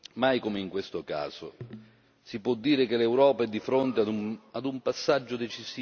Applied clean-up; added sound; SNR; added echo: none; none; none; none.